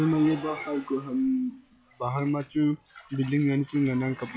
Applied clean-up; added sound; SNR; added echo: classical method log-MMSE.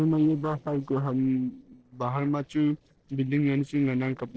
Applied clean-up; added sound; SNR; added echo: neural separator model SepFormer DNS4.